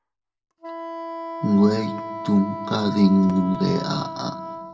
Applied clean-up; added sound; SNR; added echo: none; Wind instrument, woodwind instrument; 10 dB; reverberation time 1.1 s.